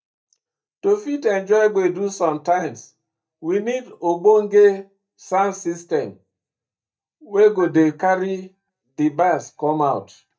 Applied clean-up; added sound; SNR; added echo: neural mask model DeepFilterNet 3.